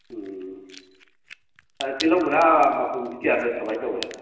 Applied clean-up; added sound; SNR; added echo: none; Crack; 18 dB; reverberation time 1.2 s.